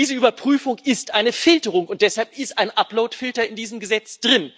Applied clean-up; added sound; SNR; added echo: none; none; none; none.